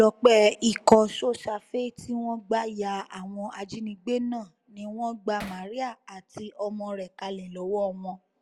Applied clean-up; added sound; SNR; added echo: none; Hammer; 15 dB; none.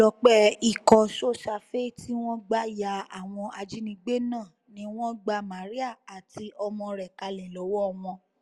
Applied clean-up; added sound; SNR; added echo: none; none; none; none.